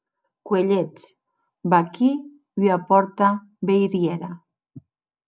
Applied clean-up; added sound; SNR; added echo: none; none; none; none.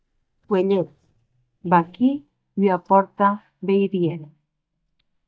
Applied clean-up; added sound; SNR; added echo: neural mask model DeepFilterNet 3.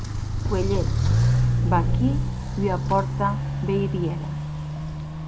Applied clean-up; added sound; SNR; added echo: none; Walk, footsteps; -5 dB; none.